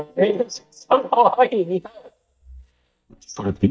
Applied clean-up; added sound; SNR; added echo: neural mask model DeepFilterNet 3.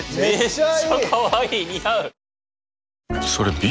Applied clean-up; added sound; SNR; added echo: none; none; none; none.